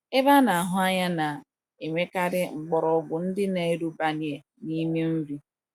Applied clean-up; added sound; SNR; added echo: none; none; none; none.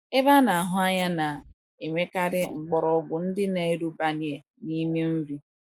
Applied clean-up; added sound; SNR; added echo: neural mask model Resemble Enhance denoiser.